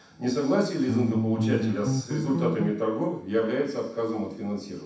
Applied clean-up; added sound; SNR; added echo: none; Bass guitar; 0 dB; reverberation time 0.7 s.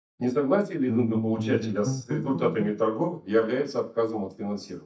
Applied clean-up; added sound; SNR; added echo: neural mask model DeepFilterNet 3.